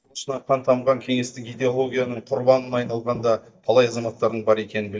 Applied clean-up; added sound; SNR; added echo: neural mask model DeepFilterNet 3.